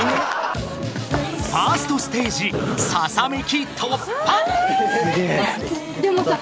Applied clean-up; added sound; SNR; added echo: none; none; none; none.